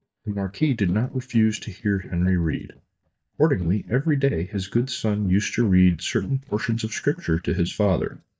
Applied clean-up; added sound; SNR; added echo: neural mask model DeepFilterNet 3.